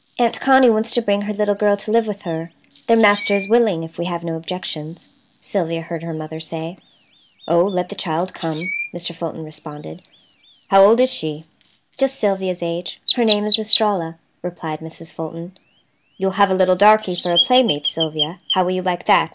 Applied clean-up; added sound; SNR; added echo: none; Chirp, tweet; 11 dB; none.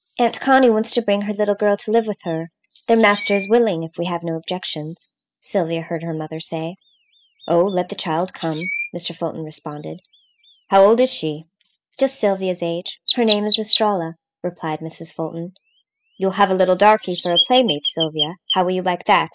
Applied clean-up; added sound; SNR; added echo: classical method spectral subtraction.